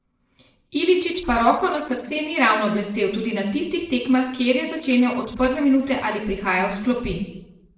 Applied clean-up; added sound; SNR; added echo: neural separator model SepFormer DNS4.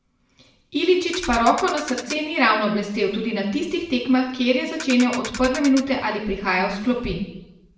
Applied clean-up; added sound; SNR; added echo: none; Ratchet, pawl; 12 dB; reverberation time 0.8 s.